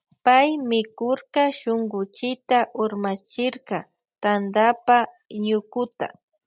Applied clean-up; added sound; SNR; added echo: none; none; none; none.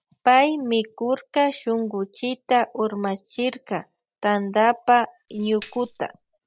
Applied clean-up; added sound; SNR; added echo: none; Tambourine; 7 dB; none.